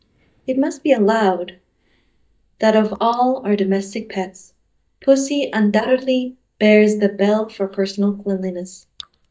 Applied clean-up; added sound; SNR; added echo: neural mask model DeepFilterNet 3.